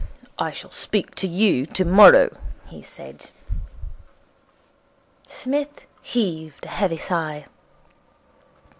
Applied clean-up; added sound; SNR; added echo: none; none; none; none.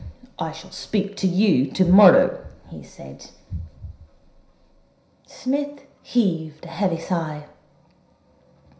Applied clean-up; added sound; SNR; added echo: none; none; none; reverberation time 0.5 s.